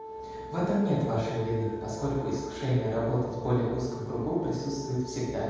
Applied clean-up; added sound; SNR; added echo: none; Wind instrument, woodwind instrument; 12 dB; reverberation time 1.2 s.